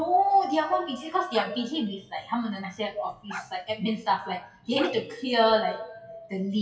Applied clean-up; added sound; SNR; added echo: classical method WPE with log-MMSE.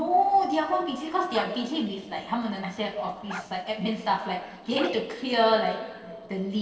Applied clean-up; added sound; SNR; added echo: neural separator model SepFormer DNS4.